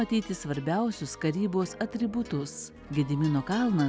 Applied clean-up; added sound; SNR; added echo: none; none; none; none.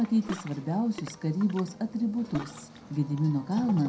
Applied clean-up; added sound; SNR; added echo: none; Ocean; 14 dB; reverberation time 0.2 s.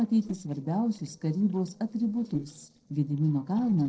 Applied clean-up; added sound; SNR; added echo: neural separator model SepFormer DNS4.